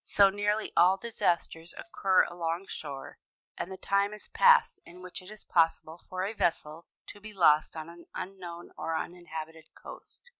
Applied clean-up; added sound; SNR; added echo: neural mask model RNNoise.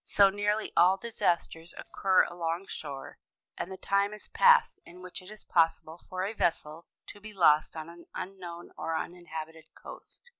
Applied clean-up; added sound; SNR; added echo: neural separator model SepFormer DNS4.